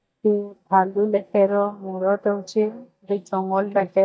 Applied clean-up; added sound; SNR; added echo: neural mask model DeepFilterNet 3.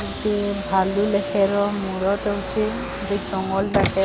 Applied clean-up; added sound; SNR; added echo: none; Car; 5 dB; none.